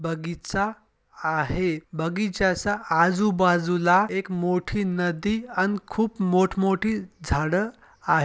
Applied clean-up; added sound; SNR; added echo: none; none; none; none.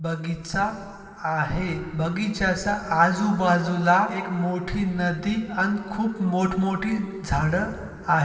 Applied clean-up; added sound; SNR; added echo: none; none; none; reverberation time 2.3 s.